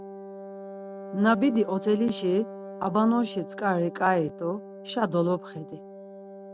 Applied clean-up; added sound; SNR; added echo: none; Wind instrument, woodwind instrument; 13 dB; none.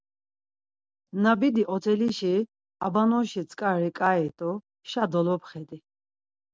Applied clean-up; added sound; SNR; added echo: none; none; none; none.